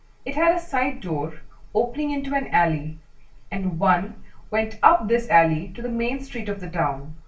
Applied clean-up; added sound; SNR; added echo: none; none; none; reverberation time 0.2 s.